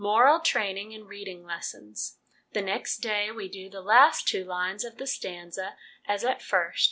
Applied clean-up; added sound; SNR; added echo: none; none; none; none.